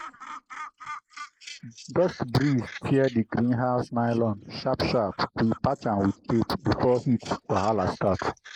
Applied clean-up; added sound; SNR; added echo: neural mask model Resemble Enhance denoiser.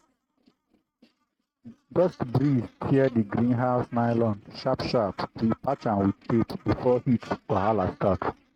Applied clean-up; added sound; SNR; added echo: neural mask model RNNoise.